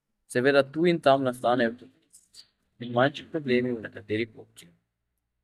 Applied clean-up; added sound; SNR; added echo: neural mask model DeepFilterNet 3.